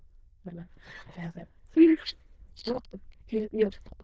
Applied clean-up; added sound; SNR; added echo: neural diffusion model UNIVERSE++.